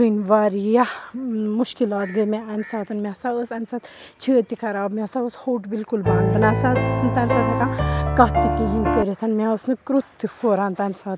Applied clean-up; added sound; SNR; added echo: none; Piano; -2 dB; none.